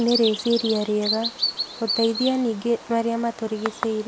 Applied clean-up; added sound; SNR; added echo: none; Bird vocalization, bird call, bird song; 7 dB; none.